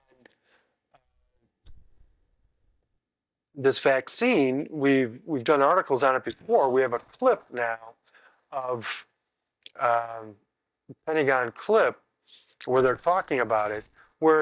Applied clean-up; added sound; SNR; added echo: neural mask model DeepFilterNet 3.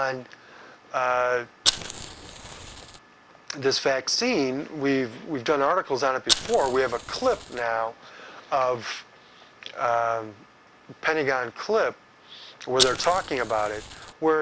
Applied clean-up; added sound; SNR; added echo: none; Fire; 3 dB; none.